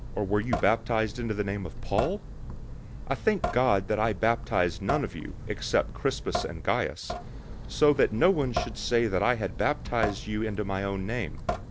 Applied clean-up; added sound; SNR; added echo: none; Drip / Sink (filling or washing) / Water tap, faucet; 7 dB; none.